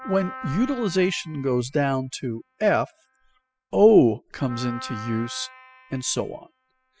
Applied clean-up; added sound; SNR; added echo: classical method spectral subtraction.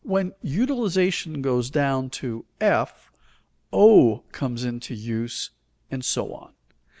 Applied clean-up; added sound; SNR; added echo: none; none; none; none.